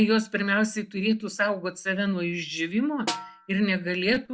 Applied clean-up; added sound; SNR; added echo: none; Snare drum; 10 dB; none.